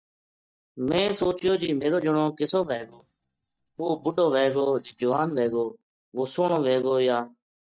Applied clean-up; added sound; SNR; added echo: neural mask model DeepFilterNet 3.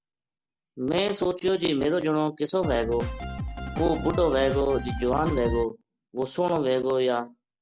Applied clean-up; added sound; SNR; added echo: none; Drum kit; 6 dB; none.